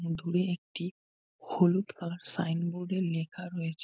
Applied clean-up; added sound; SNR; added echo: none; none; none; none.